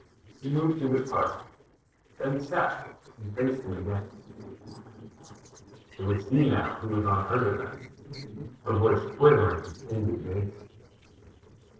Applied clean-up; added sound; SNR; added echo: neural separator model SepFormer DNS4.